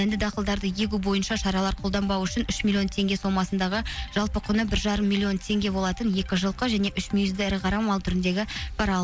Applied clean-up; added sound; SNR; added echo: none; none; none; none.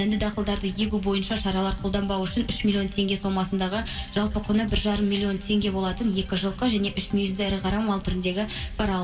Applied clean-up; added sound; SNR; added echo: none; none; none; reverberation time 2.7 s.